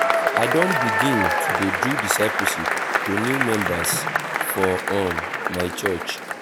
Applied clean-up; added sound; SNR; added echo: none; Applause / Crowd / Cheering; -2 dB; none.